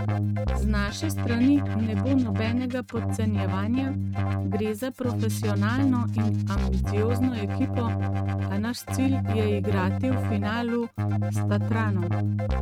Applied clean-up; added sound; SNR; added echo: neural mask model RNNoise.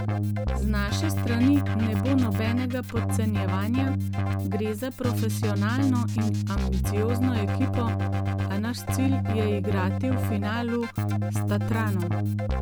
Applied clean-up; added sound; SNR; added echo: none; Keyboard (musical); -3 dB; none.